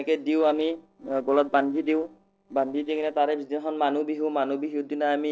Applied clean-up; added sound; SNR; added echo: neural separator model SepFormer DNS4.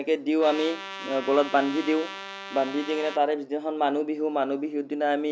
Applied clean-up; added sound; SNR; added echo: none; Trumpet; 12 dB; none.